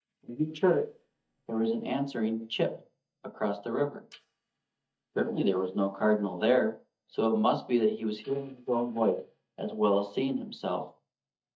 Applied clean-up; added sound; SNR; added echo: neural mask model DeepFilterNet 3.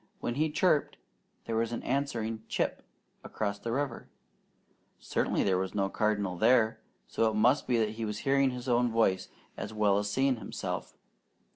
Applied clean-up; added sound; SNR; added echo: none; none; none; none.